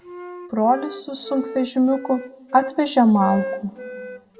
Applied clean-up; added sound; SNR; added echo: none; Wind instrument, woodwind instrument; 12 dB; reverberation time 1.5 s.